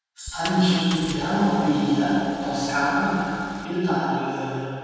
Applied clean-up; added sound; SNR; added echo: none; Engine; 16 dB; reverberation time 2.1 s.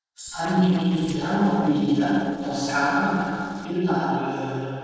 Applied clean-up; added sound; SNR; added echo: neural separator model SepFormer DNS4.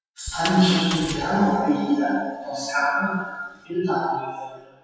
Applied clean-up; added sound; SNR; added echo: classical method WPE with log-MMSE.